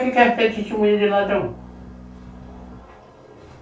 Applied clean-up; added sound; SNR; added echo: none; Bowed string instrument; 19 dB; reverberation time 0.3 s.